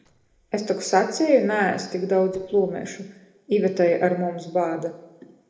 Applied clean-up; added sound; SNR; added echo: neural separator model SepFormer DNS4.